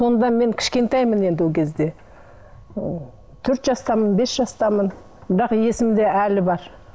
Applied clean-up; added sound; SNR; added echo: none; none; none; none.